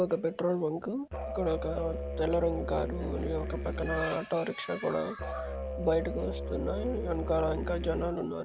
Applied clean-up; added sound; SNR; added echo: none; Musical instrument; 5 dB; none.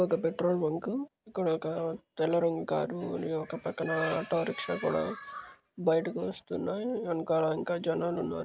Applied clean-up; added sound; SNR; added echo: none; none; none; none.